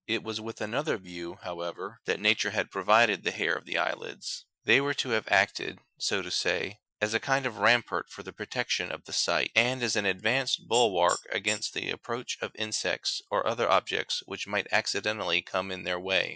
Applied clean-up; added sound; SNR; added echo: classical method Wiener filter.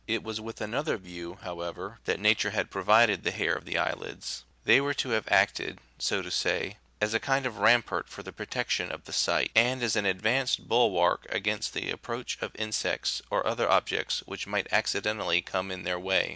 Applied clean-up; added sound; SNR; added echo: none; none; none; none.